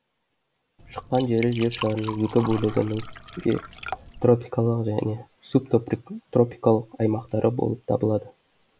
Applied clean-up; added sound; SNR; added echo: none; Liquid; 12 dB; none.